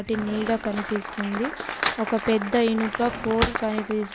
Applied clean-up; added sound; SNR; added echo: none; Applause + Cutlery, silverware / Drawer open or close; 5 dB; none.